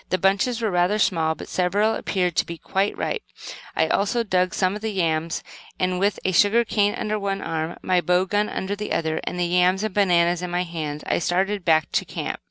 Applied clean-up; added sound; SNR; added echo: none; none; none; none.